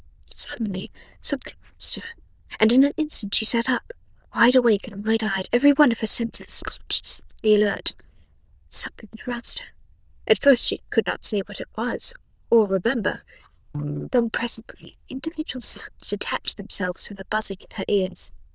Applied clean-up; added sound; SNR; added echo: neural diffusion model UNIVERSE++.